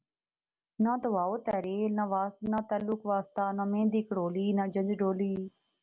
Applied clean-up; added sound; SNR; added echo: none; none; none; none.